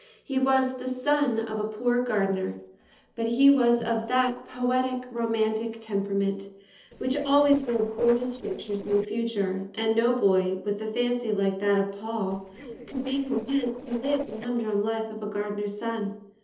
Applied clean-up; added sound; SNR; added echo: neural separator model SepFormer DNS4.